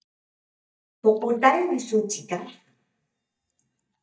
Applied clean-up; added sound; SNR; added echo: neural mask model DeepFilterNet 3.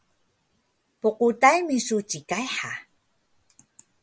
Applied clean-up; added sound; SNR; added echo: none; none; none; none.